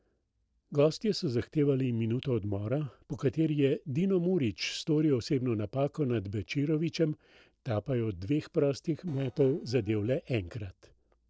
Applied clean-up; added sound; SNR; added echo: neural separator model SepFormer DNS4.